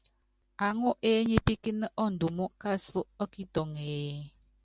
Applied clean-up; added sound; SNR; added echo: none; none; none; none.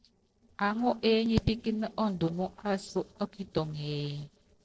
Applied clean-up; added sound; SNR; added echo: neural separator model SepFormer DNS4.